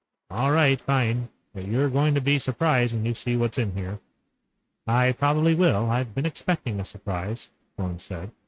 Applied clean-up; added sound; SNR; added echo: neural mask model RNNoise.